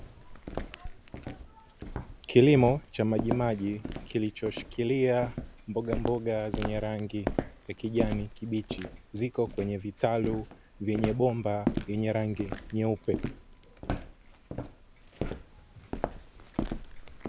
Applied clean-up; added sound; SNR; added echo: none; Walk, footsteps; 7 dB; none.